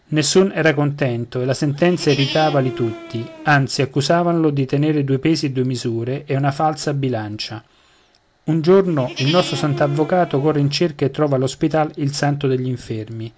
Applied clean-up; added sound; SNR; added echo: none; Livestock, farm animals, working animals; 11 dB; none.